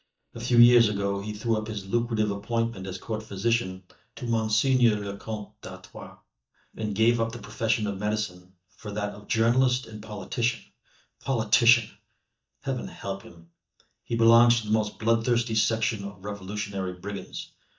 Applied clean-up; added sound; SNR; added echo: neural mask model DeepFilterNet 3.